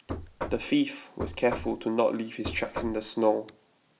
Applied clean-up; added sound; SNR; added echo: none; Knock; 9 dB; none.